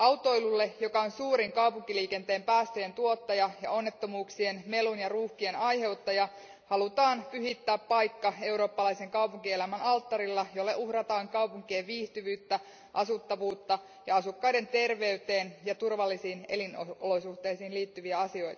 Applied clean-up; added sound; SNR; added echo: none; none; none; none.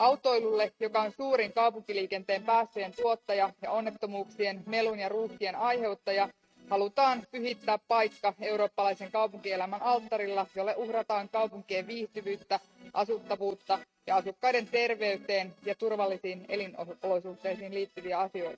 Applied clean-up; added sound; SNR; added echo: neural mask model RNNoise.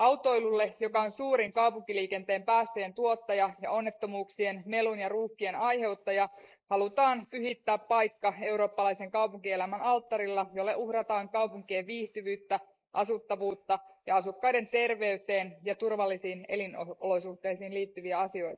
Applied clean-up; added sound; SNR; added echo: neural mask model Resemble Enhance denoiser.